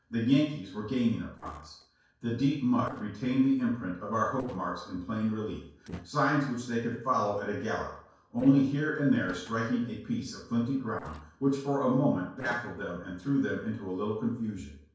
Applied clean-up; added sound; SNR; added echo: neural separator model SepFormer DNS4.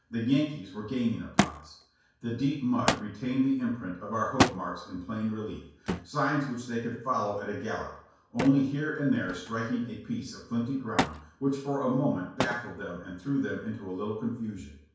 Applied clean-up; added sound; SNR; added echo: none; Thump, thud; 6 dB; reverberation time 0.5 s.